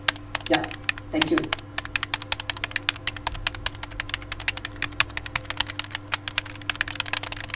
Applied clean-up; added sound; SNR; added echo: none; Typing; -4 dB; reverberation time 0.4 s.